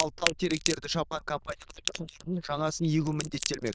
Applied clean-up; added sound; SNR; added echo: neural diffusion model UNIVERSE++.